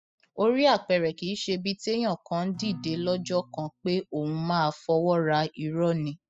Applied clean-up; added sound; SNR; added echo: classical method spectral subtraction.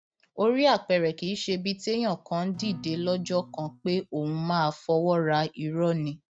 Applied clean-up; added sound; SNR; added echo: neural mask model RNNoise.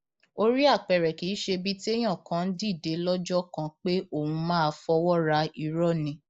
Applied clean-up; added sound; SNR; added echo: neural mask model Resemble Enhance denoiser.